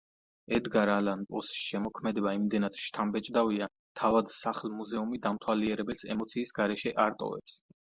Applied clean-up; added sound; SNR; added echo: none; none; none; none.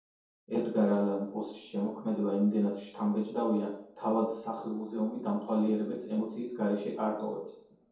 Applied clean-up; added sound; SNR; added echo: none; none; none; reverberation time 0.7 s.